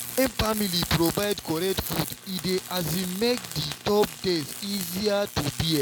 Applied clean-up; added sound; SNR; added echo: none; Tools; 10 dB; none.